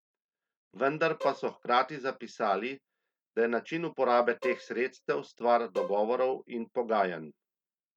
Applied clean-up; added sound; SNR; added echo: neural mask model RNNoise.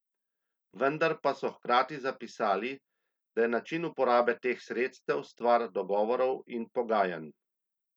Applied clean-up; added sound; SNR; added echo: none; none; none; none.